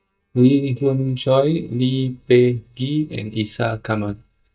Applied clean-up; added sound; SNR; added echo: neural mask model DeepFilterNet 3.